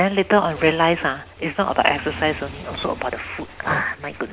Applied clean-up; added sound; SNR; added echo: none; Motorcycle / Engine + Breathing; 14 dB; none.